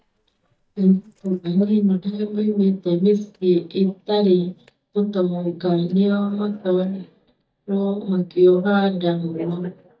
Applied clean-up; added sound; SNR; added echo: neural mask model DeepFilterNet 3.